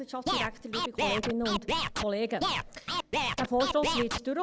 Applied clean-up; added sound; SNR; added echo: none; Scratching (performance technique); -1 dB; none.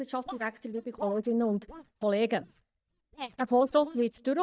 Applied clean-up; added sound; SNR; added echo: neural mask model DeepFilterNet 3.